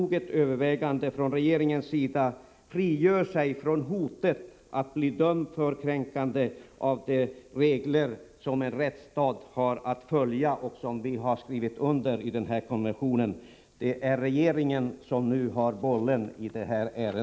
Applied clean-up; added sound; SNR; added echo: none; none; none; none.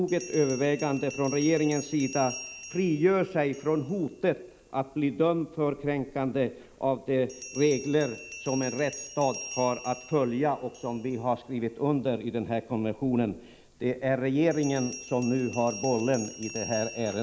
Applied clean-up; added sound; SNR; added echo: none; Bell; 16 dB; none.